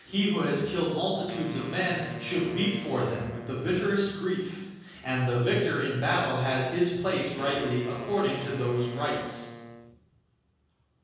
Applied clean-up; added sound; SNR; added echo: none; Wind instrument, woodwind instrument; 15 dB; reverberation time 1.3 s.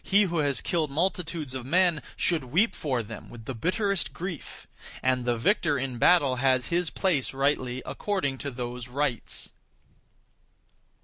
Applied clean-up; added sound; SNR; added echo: none; none; none; none.